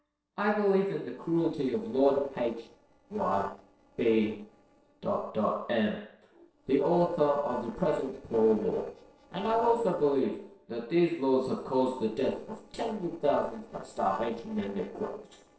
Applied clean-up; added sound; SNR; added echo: neural separator model SepFormer DNS4.